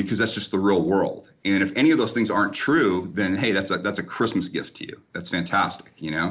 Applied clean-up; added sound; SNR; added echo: none; none; none; none.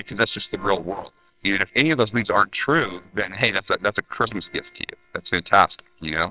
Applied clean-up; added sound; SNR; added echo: neural separator model SepFormer WHAMR!.